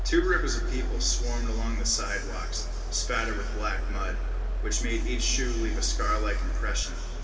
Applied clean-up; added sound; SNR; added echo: none; Mechanisms; -4 dB; reverberation time 2.5 s.